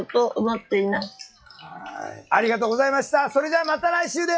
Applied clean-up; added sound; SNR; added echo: classical method log-MMSE.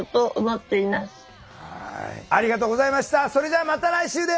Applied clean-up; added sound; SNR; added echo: none; none; none; none.